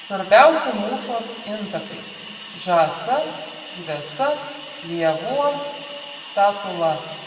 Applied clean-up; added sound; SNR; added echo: none; Hiss; 14 dB; reverberation time 1.8 s.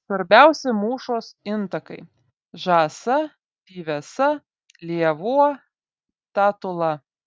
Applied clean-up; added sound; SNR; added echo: none; none; none; none.